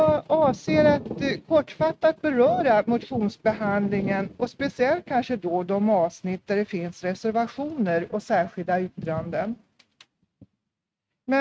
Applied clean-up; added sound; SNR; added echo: neural mask model RNNoise.